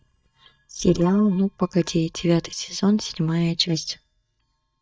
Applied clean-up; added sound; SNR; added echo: neural mask model DeepFilterNet 3.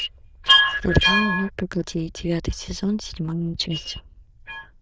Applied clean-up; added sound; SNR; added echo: neural diffusion model UNIVERSE++.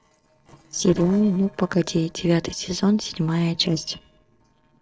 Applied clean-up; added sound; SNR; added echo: neural separator model SepFormer DNS4.